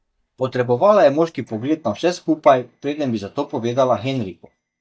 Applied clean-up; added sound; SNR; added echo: neural mask model DeepFilterNet 3.